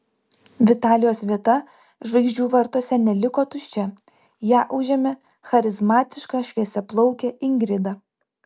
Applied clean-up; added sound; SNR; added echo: none; none; none; none.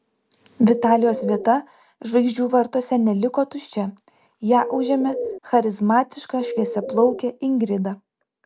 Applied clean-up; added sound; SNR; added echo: none; Bird; 6 dB; none.